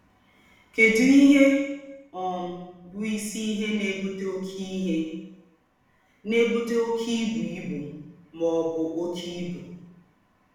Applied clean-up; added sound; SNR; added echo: none; none; none; reverberation time 0.8 s.